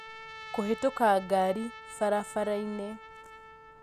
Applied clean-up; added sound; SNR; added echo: none; Trumpet; 15 dB; none.